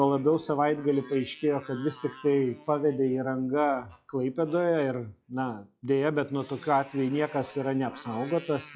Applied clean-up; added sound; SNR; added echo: classical method log-MMSE.